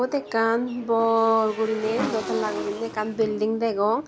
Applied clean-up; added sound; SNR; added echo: none; Motorcycle / Engine; 11 dB; none.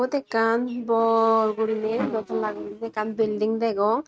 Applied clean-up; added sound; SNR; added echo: neural mask model RNNoise.